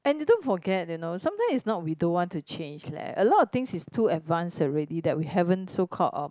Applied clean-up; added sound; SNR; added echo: none; none; none; none.